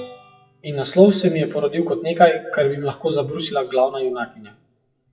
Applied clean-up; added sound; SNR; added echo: classical method WPE with log-MMSE.